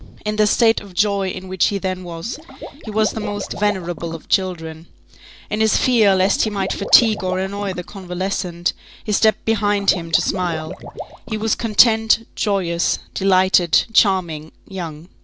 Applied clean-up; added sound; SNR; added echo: none; Water / Liquid; 13 dB; none.